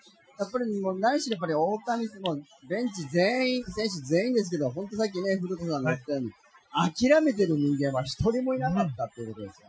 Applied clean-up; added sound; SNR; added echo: classical method Wiener filter.